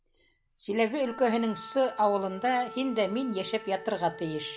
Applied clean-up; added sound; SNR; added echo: none; Wind instrument, woodwind instrument; 16 dB; none.